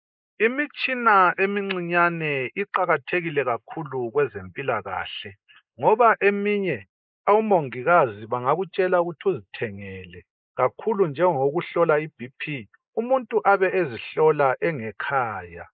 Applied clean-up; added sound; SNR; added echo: neural mask model Resemble Enhance denoiser.